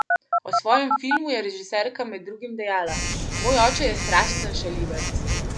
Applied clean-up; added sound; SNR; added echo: none; Telephone; 1 dB; none.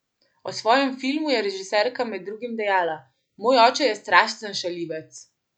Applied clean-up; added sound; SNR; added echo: none; none; none; none.